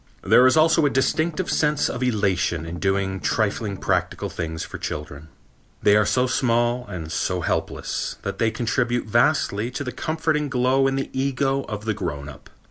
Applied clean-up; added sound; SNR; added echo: none; Strum; 16 dB; none.